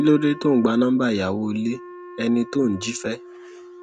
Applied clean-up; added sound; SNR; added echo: none; Wind instrument, woodwind instrument; 18 dB; none.